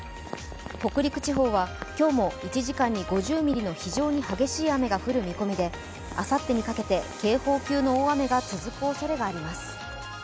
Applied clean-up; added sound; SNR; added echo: none; none; none; none.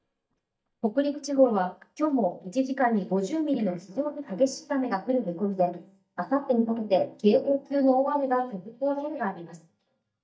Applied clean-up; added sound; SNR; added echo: neural mask model DeepFilterNet 3.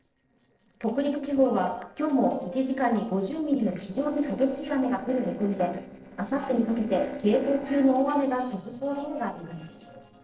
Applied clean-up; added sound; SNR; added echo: neural separator model SepFormer DNS4.